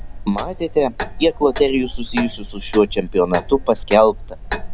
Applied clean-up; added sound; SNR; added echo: none; Clock; 9 dB; none.